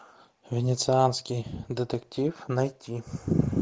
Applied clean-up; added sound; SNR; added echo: none; none; none; none.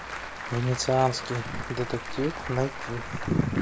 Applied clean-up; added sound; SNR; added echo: none; Applause / Crowd; 7 dB; none.